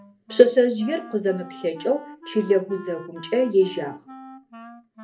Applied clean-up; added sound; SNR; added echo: none; Wind instrument, woodwind instrument; 18 dB; reverberation time 0.3 s.